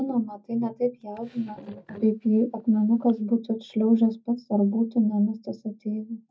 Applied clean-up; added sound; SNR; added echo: neural mask model DeepFilterNet 3.